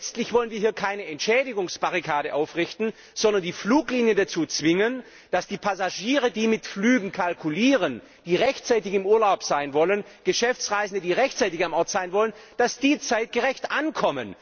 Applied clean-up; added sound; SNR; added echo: none; none; none; none.